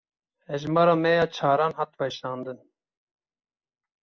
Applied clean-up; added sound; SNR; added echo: none; none; none; none.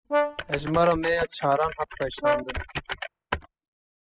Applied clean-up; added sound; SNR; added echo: classical method spectral subtraction.